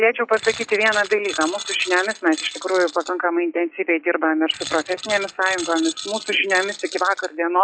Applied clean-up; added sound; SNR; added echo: classical method log-MMSE.